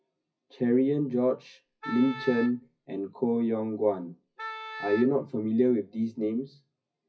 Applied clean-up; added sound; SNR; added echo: classical method WPE with log-MMSE.